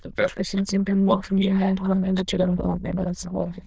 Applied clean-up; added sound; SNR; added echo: neural diffusion model UNIVERSE++.